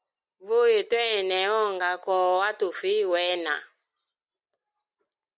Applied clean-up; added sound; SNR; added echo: none; none; none; none.